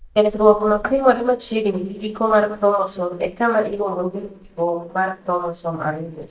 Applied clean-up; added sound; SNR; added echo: neural mask model DeepFilterNet 3.